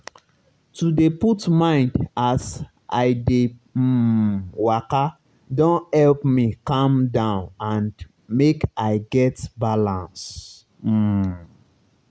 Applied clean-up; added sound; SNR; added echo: none; none; none; none.